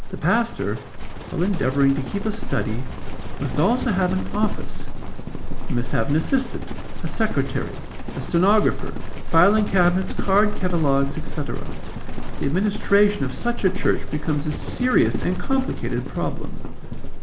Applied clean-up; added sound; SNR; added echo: none; Livestock, farm animals, working animals; 0 dB; reverberation time 0.4 s.